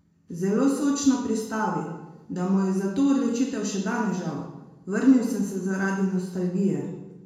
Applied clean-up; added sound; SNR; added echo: none; none; none; reverberation time 1.0 s.